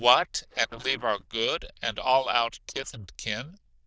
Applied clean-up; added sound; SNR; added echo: neural diffusion model UNIVERSE++.